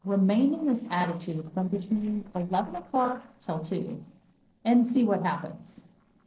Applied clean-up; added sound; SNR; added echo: neural separator model SepFormer DNS4.